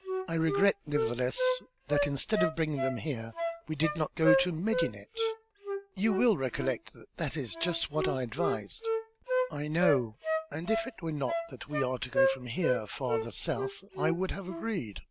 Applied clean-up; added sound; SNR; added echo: none; Wind instrument, woodwind instrument; 2 dB; none.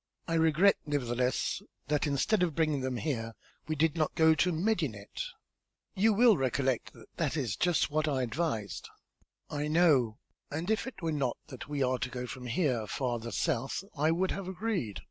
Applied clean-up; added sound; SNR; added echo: none; none; none; none.